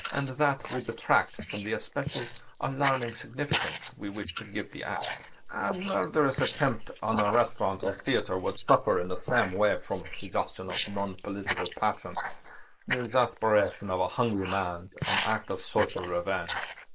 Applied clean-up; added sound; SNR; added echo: neural mask model Resemble Enhance denoiser.